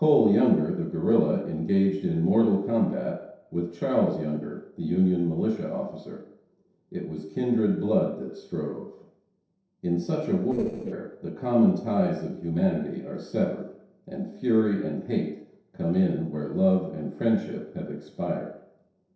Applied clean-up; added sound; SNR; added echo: neural separator model SepFormer DNS4.